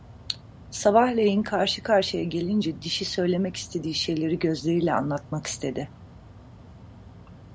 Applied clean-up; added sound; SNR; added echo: none; Mechanical fan; 19 dB; none.